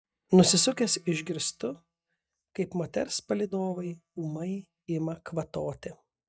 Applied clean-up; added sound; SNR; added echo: neural mask model DeepFilterNet 3.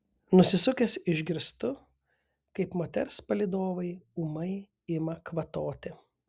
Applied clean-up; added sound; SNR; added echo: none; none; none; none.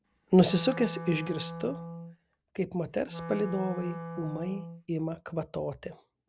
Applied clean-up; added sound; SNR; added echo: none; Wind instrument, woodwind instrument; 11 dB; none.